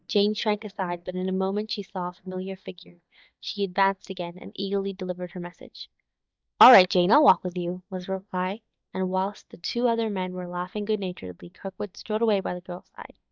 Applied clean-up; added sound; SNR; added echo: neural mask model DeepFilterNet 3.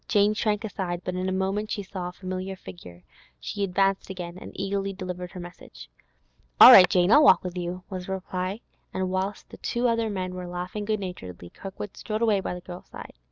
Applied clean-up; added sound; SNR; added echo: none; none; none; none.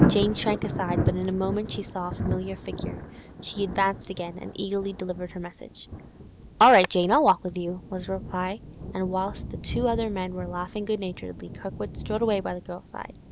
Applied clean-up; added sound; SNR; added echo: none; Thunder; 5 dB; none.